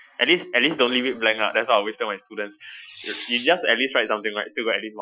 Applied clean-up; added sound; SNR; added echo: classical method Wiener filter.